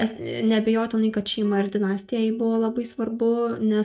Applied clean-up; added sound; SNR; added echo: neural mask model DeepFilterNet 3.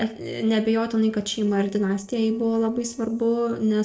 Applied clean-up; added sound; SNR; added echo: neural separator model SepFormer DNS4.